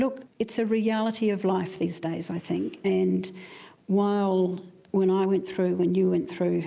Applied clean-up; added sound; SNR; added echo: none; none; none; none.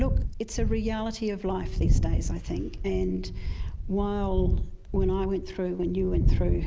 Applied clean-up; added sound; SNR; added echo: none; Wind; -3 dB; none.